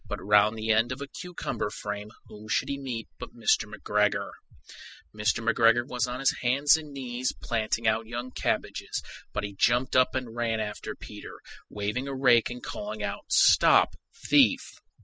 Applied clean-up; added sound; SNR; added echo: classical method spectral subtraction.